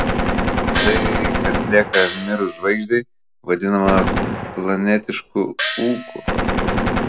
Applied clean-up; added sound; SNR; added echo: none; Gunshot, gunfire + Gong; 0 dB; none.